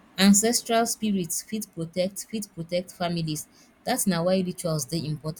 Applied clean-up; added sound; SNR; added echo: none; none; none; none.